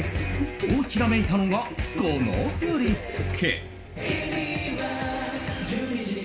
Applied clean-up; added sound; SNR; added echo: none; none; none; reverberation time 1.5 s.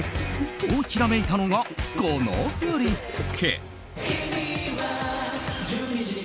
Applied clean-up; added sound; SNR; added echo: none; none; none; none.